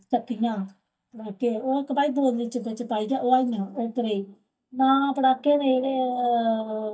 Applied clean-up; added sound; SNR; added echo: neural mask model DeepFilterNet 3.